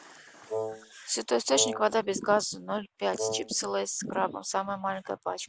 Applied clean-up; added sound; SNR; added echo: none; Wind instrument, woodwind instrument; 5 dB; none.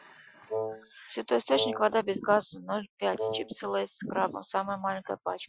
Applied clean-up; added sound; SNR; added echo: classical method Wiener filter.